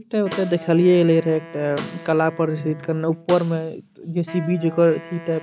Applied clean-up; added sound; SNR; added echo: none; Wind instrument, woodwind instrument + Snare drum; 17 dB; none.